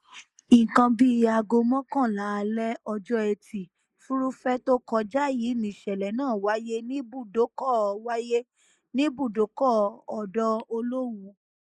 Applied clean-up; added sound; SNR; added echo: neural mask model Resemble Enhance denoiser.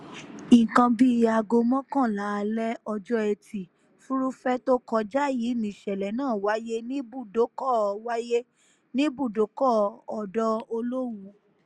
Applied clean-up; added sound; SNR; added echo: none; none; none; none.